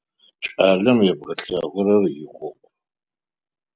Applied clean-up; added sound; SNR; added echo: none; none; none; none.